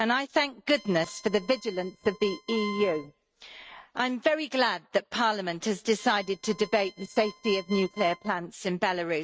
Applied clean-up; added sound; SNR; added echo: neural mask model RNNoise.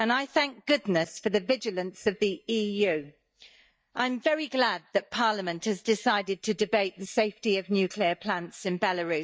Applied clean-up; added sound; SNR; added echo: neural mask model DeepFilterNet 3.